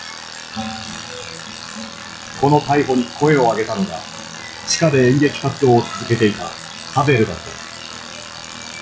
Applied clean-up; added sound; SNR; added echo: classical method log-MMSE.